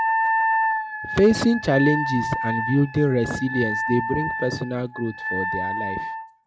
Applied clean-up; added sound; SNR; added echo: classical method log-MMSE.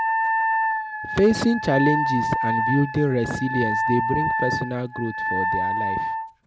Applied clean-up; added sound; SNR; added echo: none; Wind instrument, woodwind instrument; 0 dB; none.